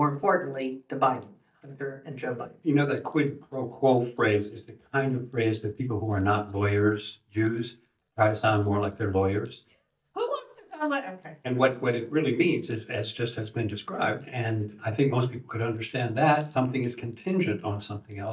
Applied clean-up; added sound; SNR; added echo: neural mask model DeepFilterNet 3.